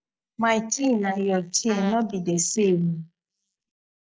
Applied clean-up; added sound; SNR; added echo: neural mask model Resemble Enhance denoiser.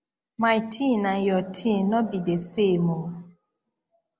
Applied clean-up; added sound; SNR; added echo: none; none; none; none.